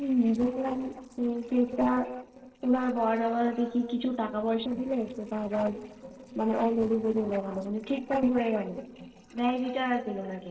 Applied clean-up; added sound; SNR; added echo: neural separator model SepFormer DNS4.